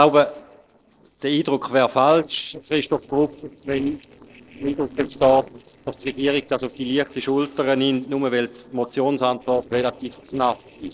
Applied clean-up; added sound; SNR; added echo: neural separator model SepFormer DNS4.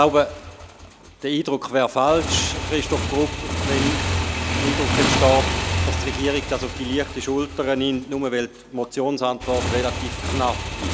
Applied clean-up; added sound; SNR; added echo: none; Motorcycle / Engine; 2 dB; none.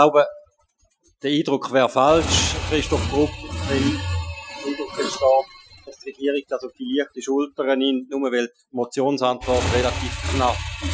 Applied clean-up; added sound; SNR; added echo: classical method Wiener filter.